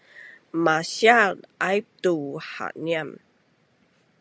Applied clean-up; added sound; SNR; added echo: none; none; none; none.